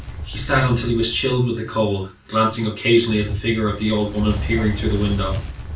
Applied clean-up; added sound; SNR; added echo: none; Fire; 9 dB; reverberation time 0.2 s.